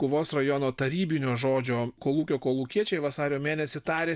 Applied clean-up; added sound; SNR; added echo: none; none; none; none.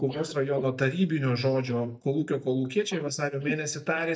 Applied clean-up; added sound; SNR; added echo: neural mask model DeepFilterNet 3.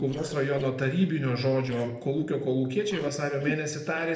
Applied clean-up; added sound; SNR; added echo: neural separator model SepFormer DNS4.